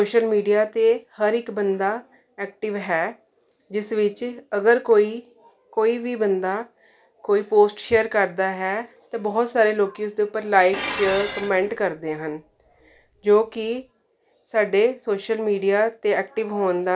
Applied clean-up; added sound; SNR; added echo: none; Dishes, pots, and pans; 12 dB; none.